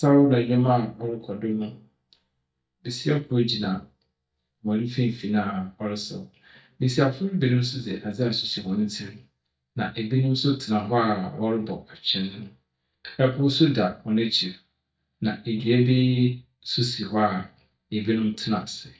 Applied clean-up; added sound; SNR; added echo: neural mask model DeepFilterNet 3.